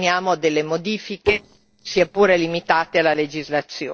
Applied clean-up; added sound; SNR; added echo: neural separator model SepFormer DNS4.